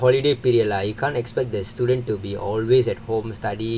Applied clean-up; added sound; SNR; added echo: none; none; none; none.